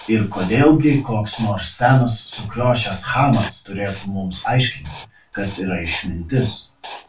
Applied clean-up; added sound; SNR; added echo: none; Writing; 19 dB; reverberation time 0.2 s.